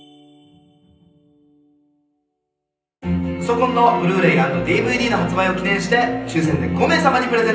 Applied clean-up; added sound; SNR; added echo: none; none; none; reverberation time 0.6 s.